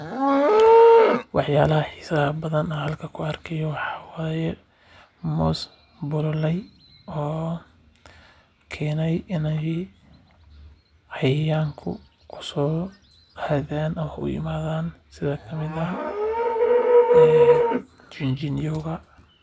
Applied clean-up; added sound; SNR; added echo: none; Livestock, farm animals, working animals; -3 dB; none.